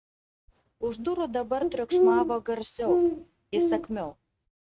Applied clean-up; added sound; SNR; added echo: neural mask model RNNoise.